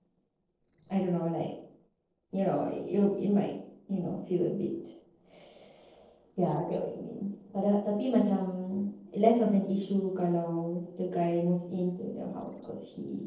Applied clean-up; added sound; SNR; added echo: neural separator model SepFormer DNS4.